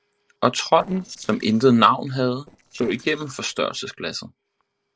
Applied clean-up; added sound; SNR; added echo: neural separator model SepFormer DNS4.